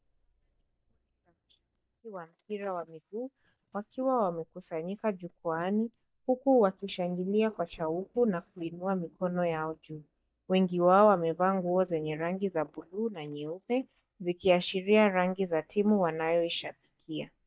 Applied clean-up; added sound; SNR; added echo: neural mask model DeepFilterNet 3.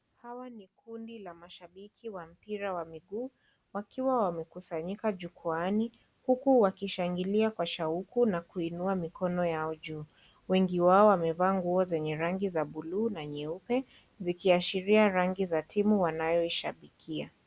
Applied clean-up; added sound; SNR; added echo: none; none; none; none.